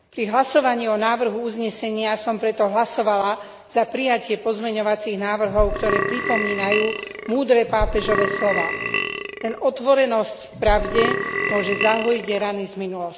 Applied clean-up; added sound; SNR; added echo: none; Burping, eructation; 3 dB; none.